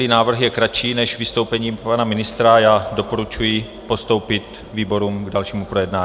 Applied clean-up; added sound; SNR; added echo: none; none; none; none.